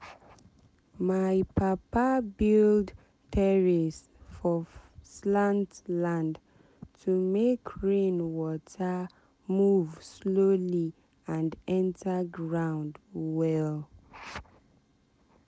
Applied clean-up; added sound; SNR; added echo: none; none; none; none.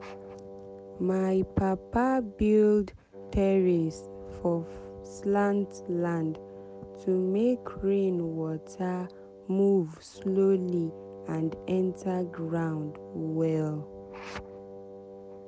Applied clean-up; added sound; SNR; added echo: none; Wind instrument, woodwind instrument; 16 dB; none.